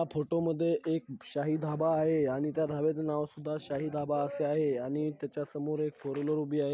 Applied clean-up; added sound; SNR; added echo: none; none; none; none.